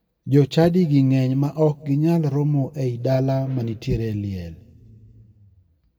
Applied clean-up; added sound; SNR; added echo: none; none; none; reverberation time 1.8 s.